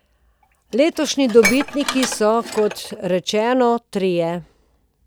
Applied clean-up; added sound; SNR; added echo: none; Dishes, pots, and pans; 9 dB; none.